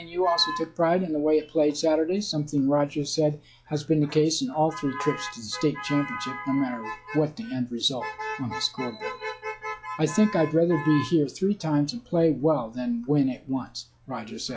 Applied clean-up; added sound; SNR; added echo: classical method log-MMSE.